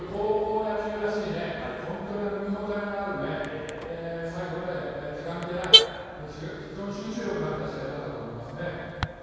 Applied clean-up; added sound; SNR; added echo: none; Alarm / Car; 0 dB; reverberation time 2.2 s.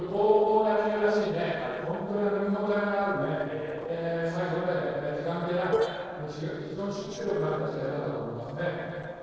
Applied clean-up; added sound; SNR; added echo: neural separator model SepFormer DNS4.